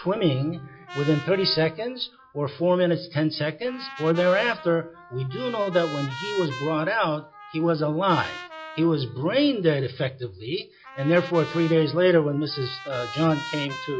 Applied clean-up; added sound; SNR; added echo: classical method log-MMSE.